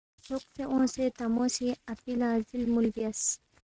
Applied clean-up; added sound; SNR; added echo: neural mask model RNNoise.